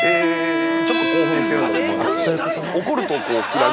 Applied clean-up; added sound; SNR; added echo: none; Wind instrument, woodwind instrument; 1 dB; none.